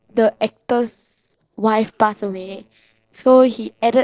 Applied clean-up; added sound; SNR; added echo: neural separator model SepFormer DNS4.